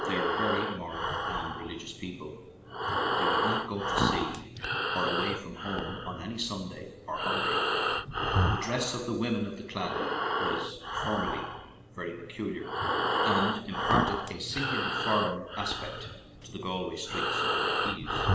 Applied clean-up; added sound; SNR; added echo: none; Breathing; -4 dB; reverberation time 1.1 s.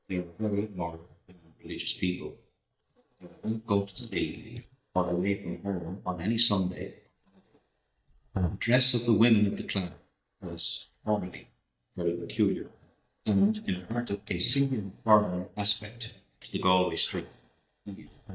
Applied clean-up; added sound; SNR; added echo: neural mask model DeepFilterNet 3.